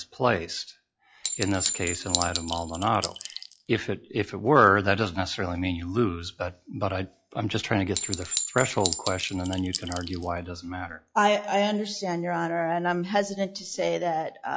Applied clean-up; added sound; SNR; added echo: classical method log-MMSE.